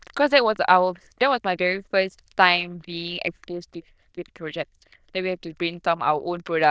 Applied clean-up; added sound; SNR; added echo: neural diffusion model UNIVERSE++.